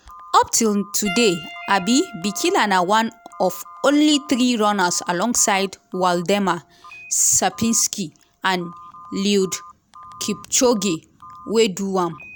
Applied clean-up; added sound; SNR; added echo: none; Telephone + Piano; 19 dB; none.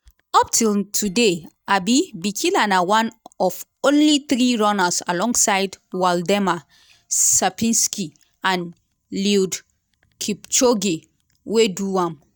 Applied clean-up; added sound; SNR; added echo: neural mask model DeepFilterNet 3.